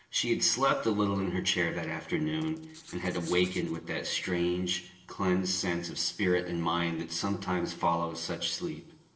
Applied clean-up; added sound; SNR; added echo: neural separator model SepFormer DNS4.